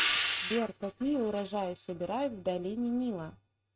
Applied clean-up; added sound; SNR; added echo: neural mask model RNNoise.